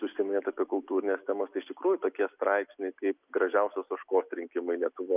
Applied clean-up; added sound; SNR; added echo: none; none; none; none.